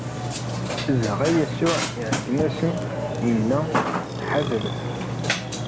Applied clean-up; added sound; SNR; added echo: none; Burping, eructation; 1 dB; none.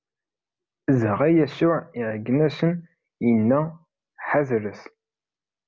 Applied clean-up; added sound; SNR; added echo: none; none; none; none.